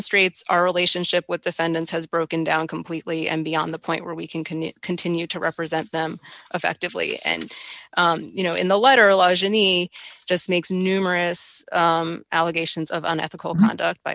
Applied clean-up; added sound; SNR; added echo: none; none; none; none.